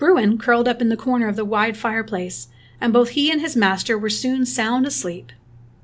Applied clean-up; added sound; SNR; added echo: none; none; none; none.